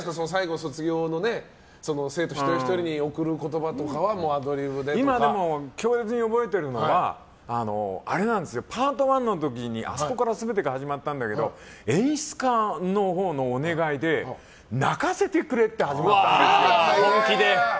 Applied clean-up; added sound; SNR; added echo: none; none; none; none.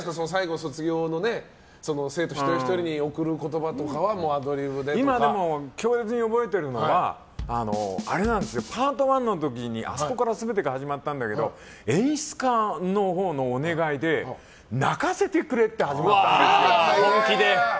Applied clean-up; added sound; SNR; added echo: none; Drum kit; 12 dB; none.